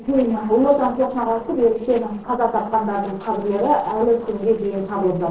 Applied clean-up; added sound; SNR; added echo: neural separator model SepFormer DNS4.